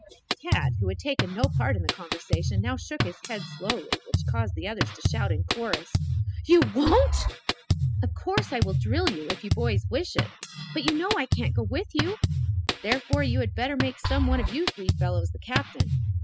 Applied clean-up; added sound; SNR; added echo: classical method spectral subtraction.